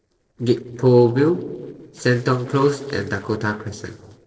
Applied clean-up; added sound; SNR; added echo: neural separator model SepFormer DNS4.